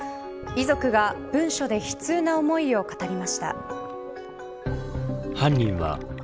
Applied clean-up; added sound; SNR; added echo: none; Gurgling; 16 dB; none.